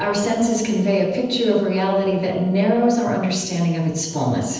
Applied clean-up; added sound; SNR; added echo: neural separator model SepFormer DNS4.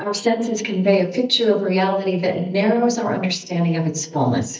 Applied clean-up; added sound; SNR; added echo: neural mask model DeepFilterNet 3.